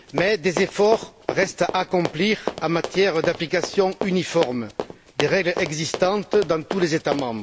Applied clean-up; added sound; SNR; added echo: none; Run; 10 dB; none.